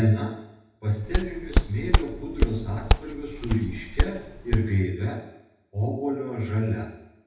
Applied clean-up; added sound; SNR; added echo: none; Walk, footsteps; -3 dB; reverberation time 0.8 s.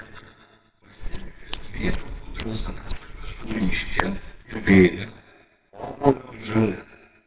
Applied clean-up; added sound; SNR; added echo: neural separator model SepFormer WHAMR!.